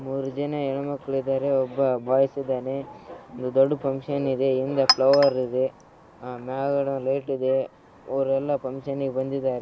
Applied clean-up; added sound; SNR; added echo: none; Chink, clink; 12 dB; none.